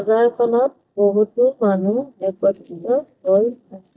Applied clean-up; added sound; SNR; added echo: neural mask model DeepFilterNet 3.